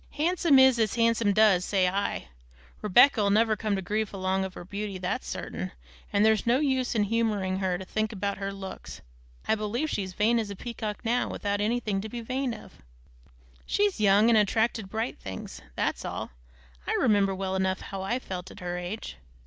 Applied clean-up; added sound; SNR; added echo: none; none; none; none.